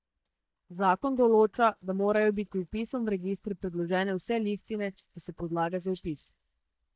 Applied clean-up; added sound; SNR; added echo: neural mask model DeepFilterNet 3.